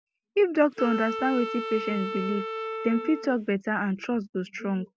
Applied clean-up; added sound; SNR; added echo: none; Wind instrument, woodwind instrument; 7 dB; none.